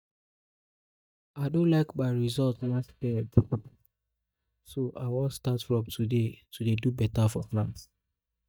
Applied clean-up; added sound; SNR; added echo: neural mask model DeepFilterNet 3.